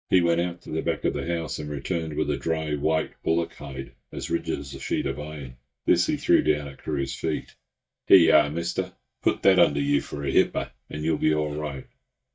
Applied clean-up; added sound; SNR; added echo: neural mask model DeepFilterNet 3.